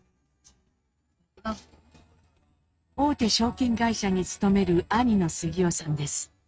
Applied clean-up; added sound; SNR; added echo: neural mask model RNNoise.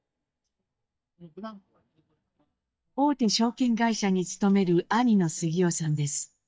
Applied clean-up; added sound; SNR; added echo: neural mask model DeepFilterNet 3.